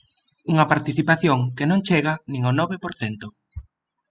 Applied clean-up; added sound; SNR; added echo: classical method spectral subtraction.